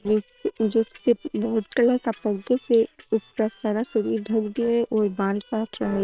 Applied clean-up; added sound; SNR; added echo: neural separator model SepFormer WHAM!.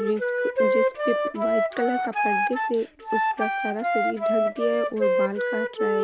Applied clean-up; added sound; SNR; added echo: none; Wind instrument, woodwind instrument; -5 dB; none.